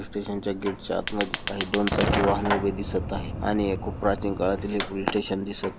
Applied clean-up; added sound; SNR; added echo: none; Fire; 3 dB; none.